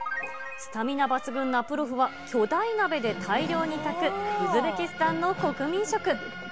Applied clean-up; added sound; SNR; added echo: none; none; none; none.